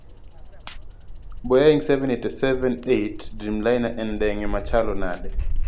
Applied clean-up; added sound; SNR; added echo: none; Bird vocalization, bird call, bird song; 4 dB; none.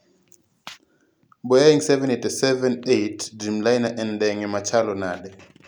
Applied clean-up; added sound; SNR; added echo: none; none; none; none.